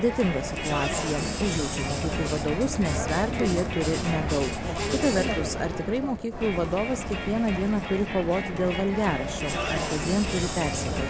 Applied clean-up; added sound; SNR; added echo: none; Crowd; 2 dB; none.